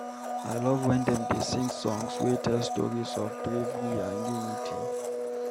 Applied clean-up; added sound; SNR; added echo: none; Domestic sounds, home sounds; 4 dB; none.